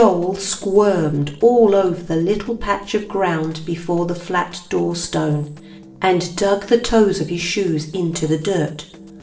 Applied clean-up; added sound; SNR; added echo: neural separator model SepFormer DNS4.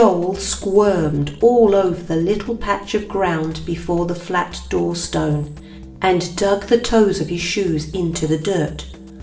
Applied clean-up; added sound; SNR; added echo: none; Drum kit; 19 dB; reverberation time 0.5 s.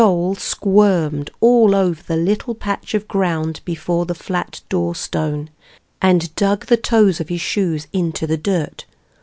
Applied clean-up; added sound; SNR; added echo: none; none; none; none.